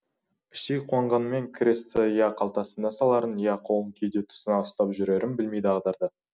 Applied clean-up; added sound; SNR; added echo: none; none; none; none.